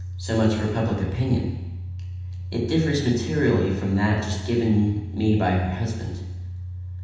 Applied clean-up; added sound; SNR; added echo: none; none; none; reverberation time 1.1 s.